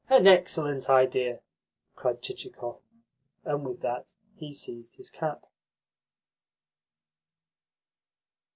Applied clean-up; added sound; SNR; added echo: none; none; none; none.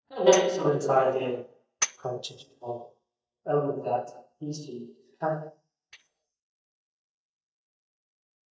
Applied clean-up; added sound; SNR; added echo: neural mask model DeepFilterNet 3.